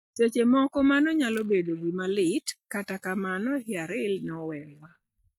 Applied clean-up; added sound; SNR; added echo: neural mask model DeepFilterNet 3.